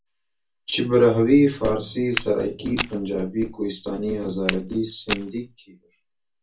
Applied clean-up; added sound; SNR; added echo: none; Walk, footsteps; 9 dB; reverberation time 0.2 s.